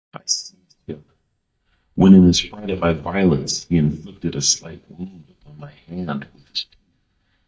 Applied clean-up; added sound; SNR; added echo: neural mask model DeepFilterNet 3.